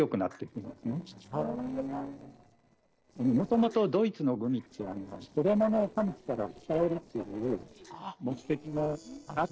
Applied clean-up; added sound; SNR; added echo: neural separator model SepFormer DNS4.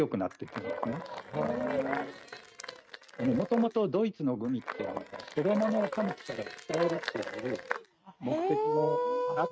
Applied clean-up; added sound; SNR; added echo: neural mask model RNNoise.